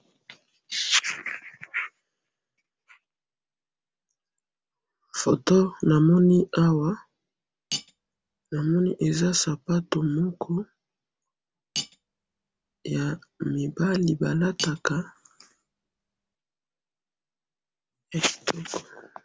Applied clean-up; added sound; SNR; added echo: none; Cutlery, silverware; 13 dB; none.